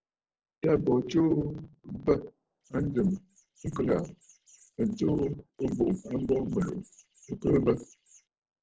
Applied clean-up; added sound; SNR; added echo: neural separator model SepFormer DNS4.